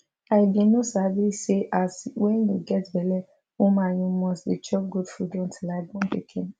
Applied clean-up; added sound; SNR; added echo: none; none; none; none.